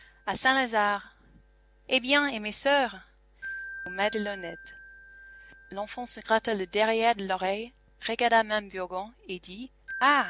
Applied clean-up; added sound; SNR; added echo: none; Wind chime; 17 dB; none.